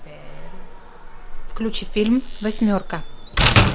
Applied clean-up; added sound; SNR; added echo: none; Slam; -3 dB; none.